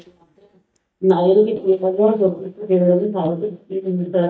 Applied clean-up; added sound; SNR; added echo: neural mask model DeepFilterNet 3.